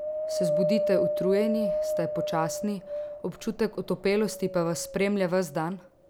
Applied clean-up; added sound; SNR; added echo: none; Wind; 2 dB; none.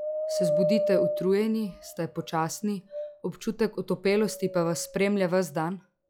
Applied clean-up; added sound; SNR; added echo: classical method log-MMSE.